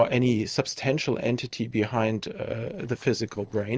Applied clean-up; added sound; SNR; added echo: neural separator model SepFormer DNS4.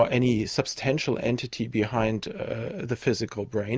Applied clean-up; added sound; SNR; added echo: none; none; none; none.